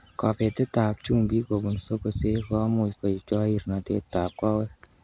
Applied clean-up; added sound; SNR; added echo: none; none; none; none.